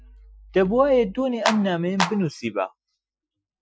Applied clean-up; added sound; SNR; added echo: classical method Wiener filter.